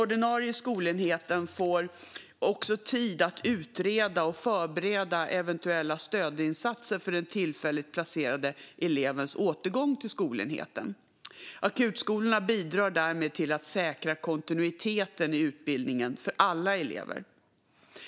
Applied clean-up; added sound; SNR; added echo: none; none; none; none.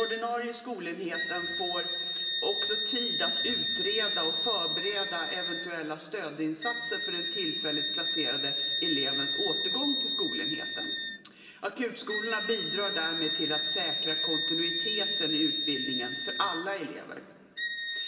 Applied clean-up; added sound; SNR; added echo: none; Wind instrument, woodwind instrument; -4 dB; reverberation time 2.7 s.